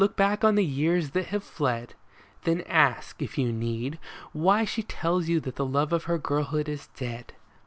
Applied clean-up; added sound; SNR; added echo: none; none; none; none.